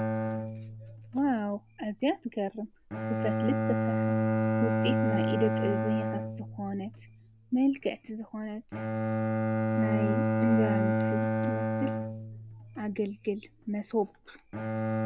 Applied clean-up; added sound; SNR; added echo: none; Bowed string instrument; -3 dB; none.